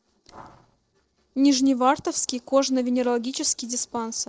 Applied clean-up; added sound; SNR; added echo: neural separator model SepFormer DNS4.